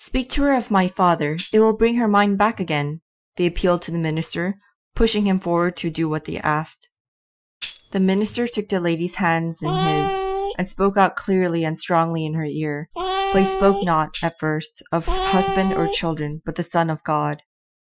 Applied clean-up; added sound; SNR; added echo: classical method Wiener filter.